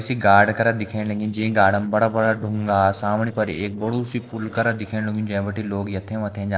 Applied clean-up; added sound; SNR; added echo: neural separator model SepFormer DNS4.